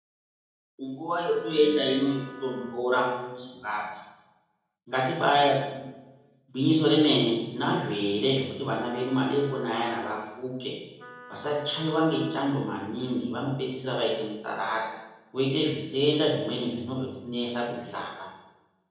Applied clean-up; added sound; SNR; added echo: none; Wind instrument, woodwind instrument; 19 dB; reverberation time 0.9 s.